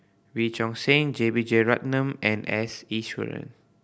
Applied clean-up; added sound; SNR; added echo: none; none; none; none.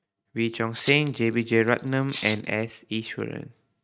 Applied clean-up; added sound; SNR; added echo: neural mask model RNNoise.